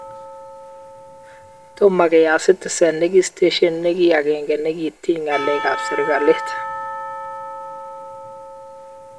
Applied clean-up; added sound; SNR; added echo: none; Church bell / Percussion; 12 dB; none.